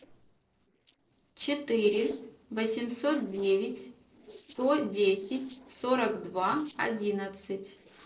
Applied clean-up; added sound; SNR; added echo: neural separator model SepFormer DNS4.